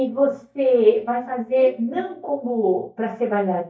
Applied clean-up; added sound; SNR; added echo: neural mask model DeepFilterNet 3.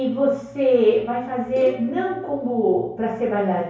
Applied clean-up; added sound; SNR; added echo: none; Plucked string instrument; 17 dB; reverberation time 0.6 s.